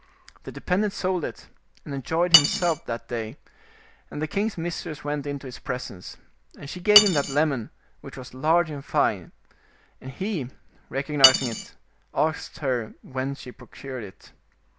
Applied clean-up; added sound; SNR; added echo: none; Cutlery, silverware; 0 dB; none.